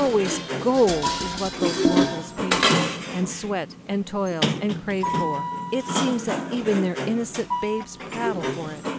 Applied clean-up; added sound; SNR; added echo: none; Dishes, pots, and pans + Sliding door; 0 dB; none.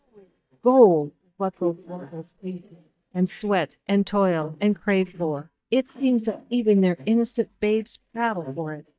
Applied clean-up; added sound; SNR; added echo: neural mask model DeepFilterNet 3.